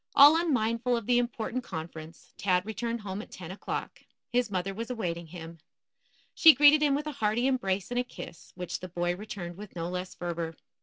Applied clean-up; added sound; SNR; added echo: none; none; none; none.